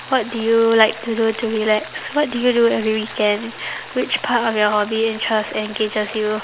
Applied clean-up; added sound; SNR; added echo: none; Rain; 17 dB; none.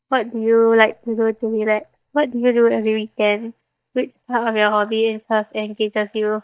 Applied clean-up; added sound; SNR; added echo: neural mask model DeepFilterNet 3.